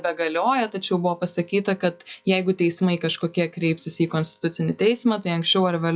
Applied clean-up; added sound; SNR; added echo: classical method log-MMSE.